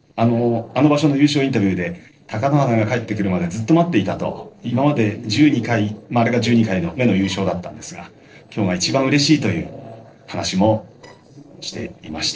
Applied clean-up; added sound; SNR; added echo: neural separator model SepFormer DNS4.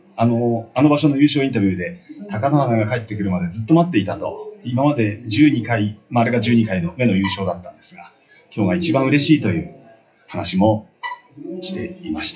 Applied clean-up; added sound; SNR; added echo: classical method WPE with log-MMSE.